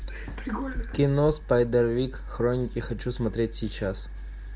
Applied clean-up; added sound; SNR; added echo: none; none; none; none.